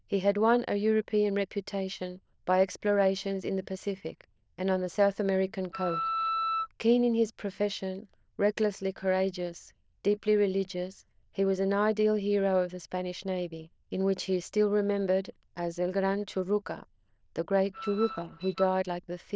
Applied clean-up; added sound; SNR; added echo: neural diffusion model UNIVERSE++.